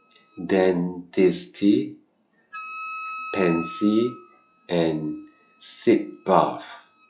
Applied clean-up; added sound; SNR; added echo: classical method log-MMSE.